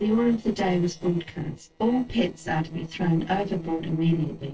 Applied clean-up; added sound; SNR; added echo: neural separator model SepFormer DNS4.